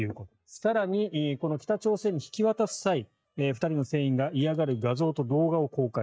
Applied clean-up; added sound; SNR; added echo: neural mask model DeepFilterNet 3.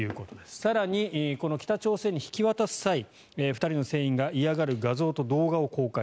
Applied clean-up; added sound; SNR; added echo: none; none; none; none.